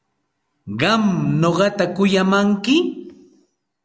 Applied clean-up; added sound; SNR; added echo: none; none; none; none.